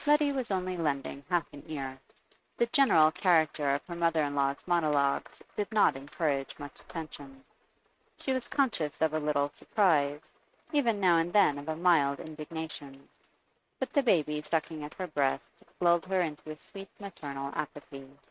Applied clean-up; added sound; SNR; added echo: neural mask model RNNoise.